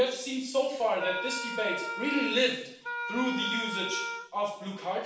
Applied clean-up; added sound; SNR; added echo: none; Wind instrument, woodwind instrument; 5 dB; reverberation time 0.7 s.